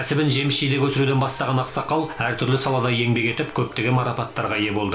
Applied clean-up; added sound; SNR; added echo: none; none; none; reverberation time 0.4 s.